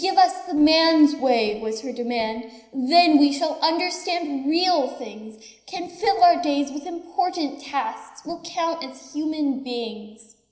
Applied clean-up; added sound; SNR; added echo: neural separator model SepFormer DNS4.